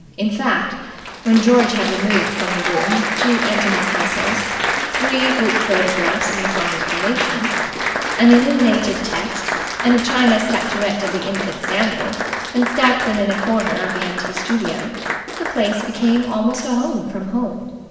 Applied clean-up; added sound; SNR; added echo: none; Applause; 4 dB; reverberation time 1.2 s.